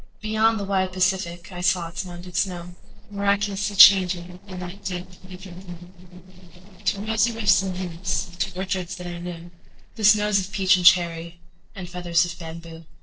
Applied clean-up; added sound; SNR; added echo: neural separator model SepFormer DNS4.